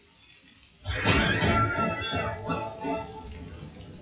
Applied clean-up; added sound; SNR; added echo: classical method WPE with log-MMSE.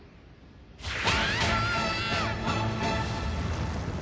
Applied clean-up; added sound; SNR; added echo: none; none; none; none.